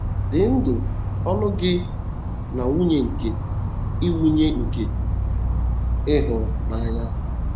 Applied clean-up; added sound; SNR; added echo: none; Insect; -1 dB; none.